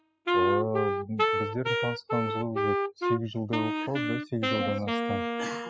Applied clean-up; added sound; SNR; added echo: classical method spectral subtraction.